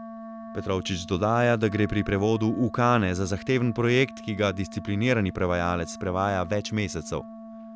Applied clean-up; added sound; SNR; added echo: none; Wind instrument, woodwind instrument; 15 dB; none.